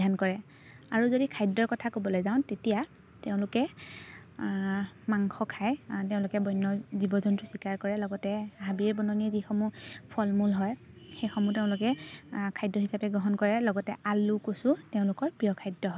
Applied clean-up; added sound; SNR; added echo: none; none; none; none.